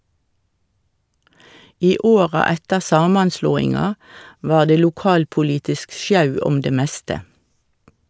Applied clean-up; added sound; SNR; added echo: none; none; none; none.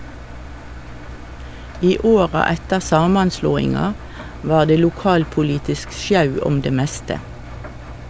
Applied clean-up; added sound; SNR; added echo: none; Engine; 14 dB; none.